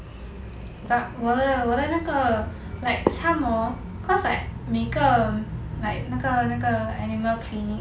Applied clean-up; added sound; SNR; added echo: none; none; none; none.